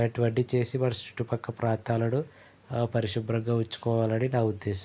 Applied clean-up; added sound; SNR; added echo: none; none; none; none.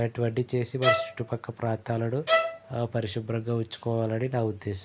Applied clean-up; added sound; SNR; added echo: none; Bowed string instrument; -1 dB; none.